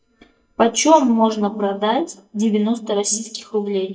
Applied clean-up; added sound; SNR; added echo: neural mask model DeepFilterNet 3.